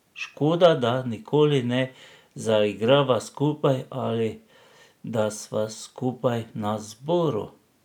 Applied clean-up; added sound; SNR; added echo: none; none; none; none.